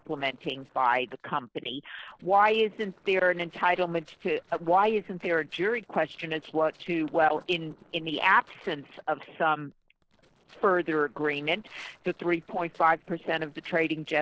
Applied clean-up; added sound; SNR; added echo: neural separator model SepFormer DNS4.